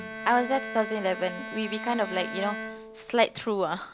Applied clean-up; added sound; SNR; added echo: none; Bowed string instrument; 10 dB; none.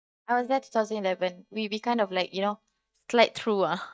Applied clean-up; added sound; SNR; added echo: neural mask model DeepFilterNet 3.